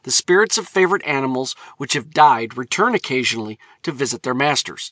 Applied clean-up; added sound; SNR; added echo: none; none; none; none.